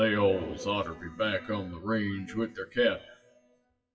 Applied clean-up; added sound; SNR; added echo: classical method WPE with log-MMSE.